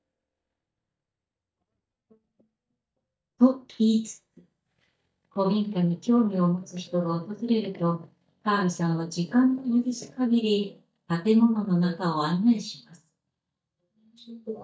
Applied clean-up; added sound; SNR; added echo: neural mask model DeepFilterNet 3.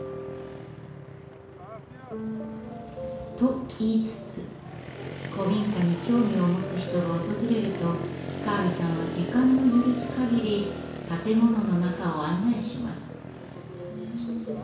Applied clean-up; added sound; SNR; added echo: none; Motorcycle; 10 dB; reverberation time 0.7 s.